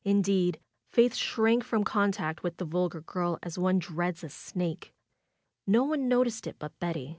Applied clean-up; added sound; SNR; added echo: none; none; none; none.